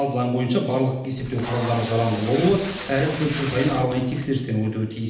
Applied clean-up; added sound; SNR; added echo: none; Packing tape, duct tape; 10 dB; reverberation time 0.8 s.